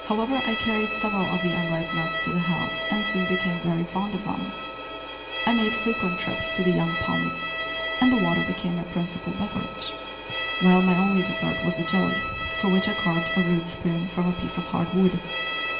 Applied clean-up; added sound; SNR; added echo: none; Bowed string instrument; 4 dB; reverberation time 0.9 s.